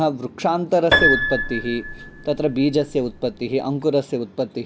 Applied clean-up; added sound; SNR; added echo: none; Piano; 2 dB; none.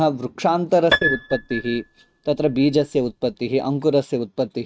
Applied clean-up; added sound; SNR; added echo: neural mask model RNNoise.